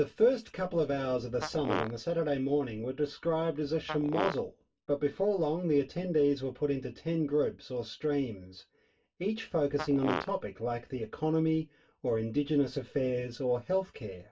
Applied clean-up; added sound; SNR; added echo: none; Fart; 7 dB; reverberation time 0.2 s.